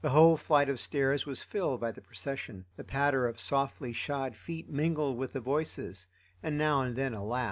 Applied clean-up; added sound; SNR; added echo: none; none; none; none.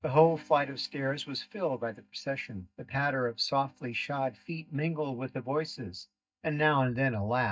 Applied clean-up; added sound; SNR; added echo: neural mask model DeepFilterNet 3.